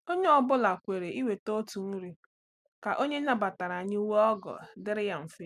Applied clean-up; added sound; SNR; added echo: none; none; none; none.